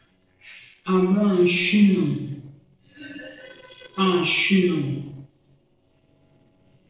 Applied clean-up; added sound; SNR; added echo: neural separator model SepFormer DNS4.